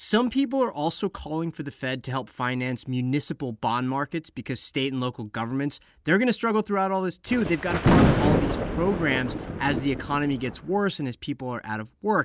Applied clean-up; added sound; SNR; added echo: none; Thunder; -2 dB; none.